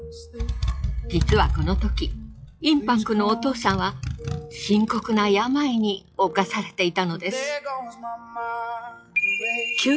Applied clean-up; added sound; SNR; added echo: classical method log-MMSE.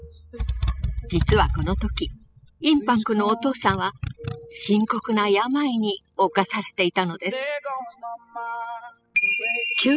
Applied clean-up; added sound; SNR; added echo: classical method spectral subtraction.